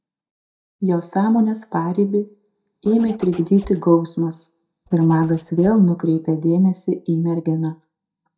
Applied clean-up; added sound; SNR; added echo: neural mask model DeepFilterNet 3.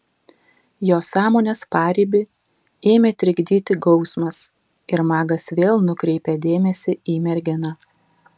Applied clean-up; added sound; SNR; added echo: none; none; none; none.